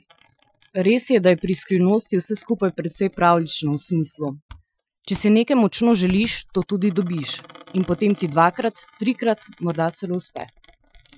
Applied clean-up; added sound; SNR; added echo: classical method Wiener filter.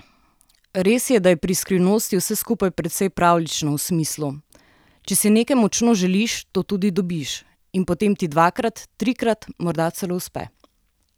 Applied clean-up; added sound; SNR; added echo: none; none; none; none.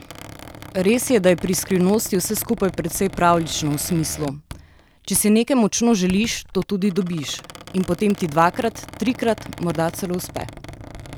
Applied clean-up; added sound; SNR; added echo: none; Squeak; 16 dB; none.